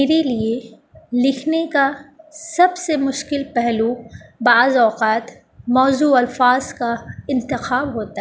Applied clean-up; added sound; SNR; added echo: none; none; none; none.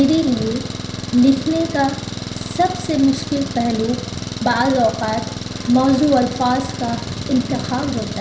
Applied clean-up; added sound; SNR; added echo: none; Engine; 8 dB; reverberation time 0.5 s.